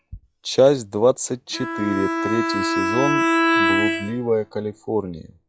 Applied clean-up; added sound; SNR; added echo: classical method log-MMSE.